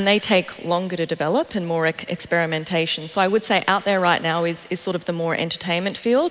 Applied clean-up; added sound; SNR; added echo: none; none; none; none.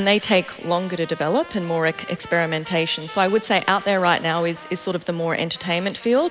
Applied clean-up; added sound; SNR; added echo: none; Trumpet; 19 dB; none.